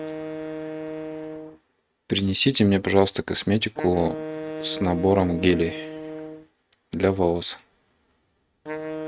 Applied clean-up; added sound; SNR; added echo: neural mask model RNNoise.